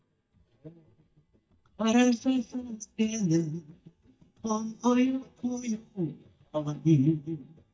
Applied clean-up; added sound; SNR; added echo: neural mask model DeepFilterNet 3.